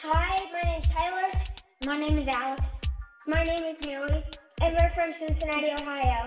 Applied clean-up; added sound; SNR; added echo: none; Drum kit; 1 dB; reverberation time 0.7 s.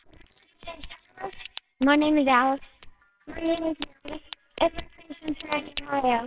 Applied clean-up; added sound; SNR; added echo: neural separator model SepFormer WHAMR!.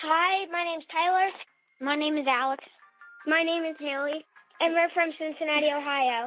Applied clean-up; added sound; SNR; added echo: none; none; none; none.